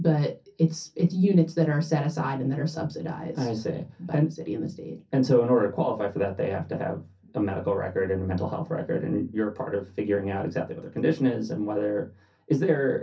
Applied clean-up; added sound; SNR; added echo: none; none; none; reverberation time 0.3 s.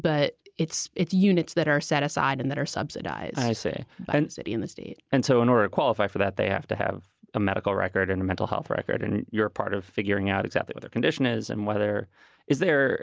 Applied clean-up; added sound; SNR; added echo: none; none; none; none.